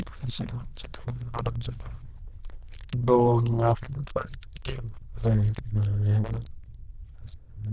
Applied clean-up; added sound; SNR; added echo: neural diffusion model UNIVERSE++.